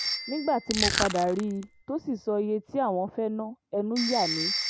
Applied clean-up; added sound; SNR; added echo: none; Crushing + Telephone; 4 dB; none.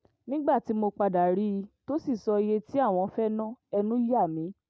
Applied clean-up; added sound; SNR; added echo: none; none; none; none.